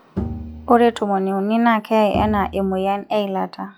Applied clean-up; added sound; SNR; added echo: classical method log-MMSE.